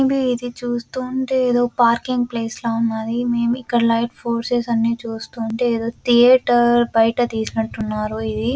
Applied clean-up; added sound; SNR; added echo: none; none; none; none.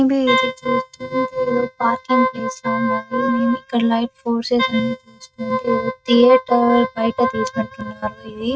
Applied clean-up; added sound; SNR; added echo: neural mask model RNNoise.